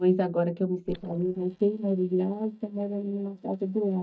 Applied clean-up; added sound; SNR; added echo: neural mask model DeepFilterNet 3.